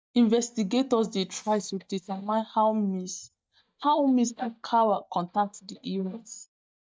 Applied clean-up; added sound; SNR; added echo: neural mask model DeepFilterNet 3.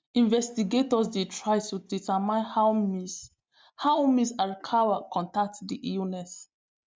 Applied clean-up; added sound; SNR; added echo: none; none; none; none.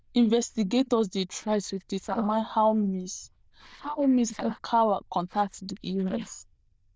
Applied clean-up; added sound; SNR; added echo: neural diffusion model UNIVERSE++.